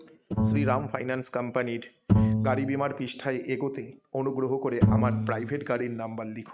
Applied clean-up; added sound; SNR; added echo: neural mask model RNNoise.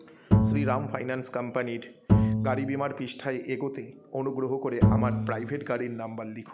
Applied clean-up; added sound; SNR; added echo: none; Bowed string instrument; -5 dB; none.